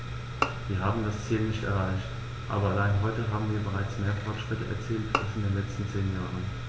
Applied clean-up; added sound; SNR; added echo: none; Bowed string instrument; 8 dB; none.